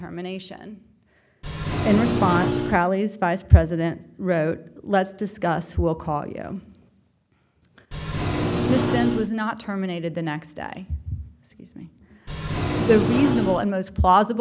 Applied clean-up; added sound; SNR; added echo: none; Engine; 0 dB; none.